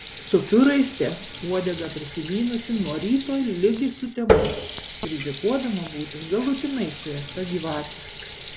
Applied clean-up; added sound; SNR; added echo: none; Water tap, faucet; 6 dB; none.